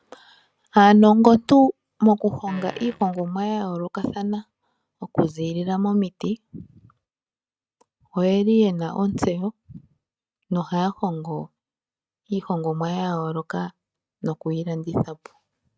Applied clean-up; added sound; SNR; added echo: neural mask model RNNoise.